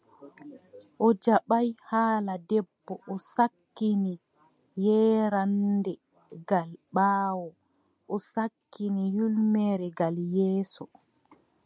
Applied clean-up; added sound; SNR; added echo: none; none; none; none.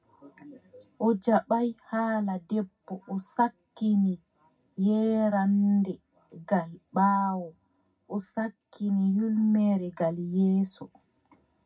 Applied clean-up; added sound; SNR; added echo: none; none; none; reverberation time 0.4 s.